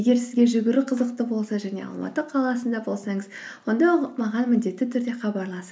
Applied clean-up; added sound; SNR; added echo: none; none; none; none.